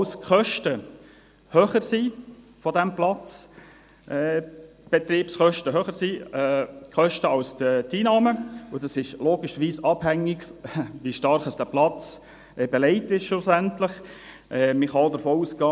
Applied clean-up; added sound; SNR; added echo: none; none; none; none.